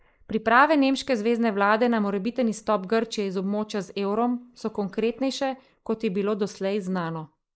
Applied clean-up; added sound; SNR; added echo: neural mask model Resemble Enhance denoiser.